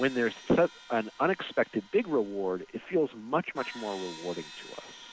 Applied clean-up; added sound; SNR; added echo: none; Crash cymbal; 19 dB; none.